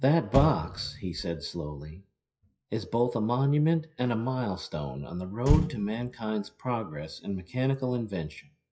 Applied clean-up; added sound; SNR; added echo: classical method WPE with log-MMSE.